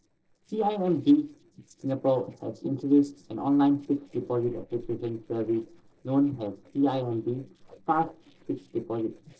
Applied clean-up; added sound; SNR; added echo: neural separator model SepFormer DNS4.